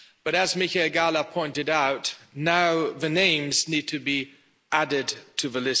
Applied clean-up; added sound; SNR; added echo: none; none; none; none.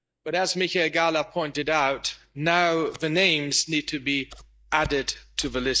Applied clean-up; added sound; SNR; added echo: neural mask model DeepFilterNet 3.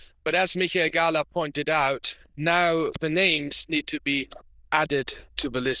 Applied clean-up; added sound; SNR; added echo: neural diffusion model UNIVERSE++.